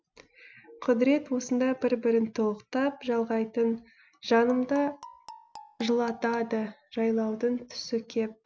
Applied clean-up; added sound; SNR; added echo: none; Marimba, xylophone; 20 dB; none.